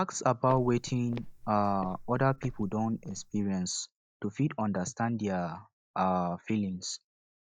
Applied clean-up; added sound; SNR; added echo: neural mask model DeepFilterNet 3.